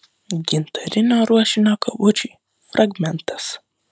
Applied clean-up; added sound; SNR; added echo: none; none; none; none.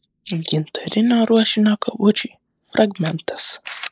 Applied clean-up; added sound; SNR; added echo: neural mask model Resemble Enhance denoiser.